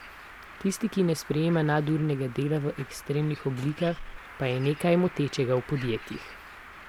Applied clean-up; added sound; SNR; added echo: none; Bird; 16 dB; none.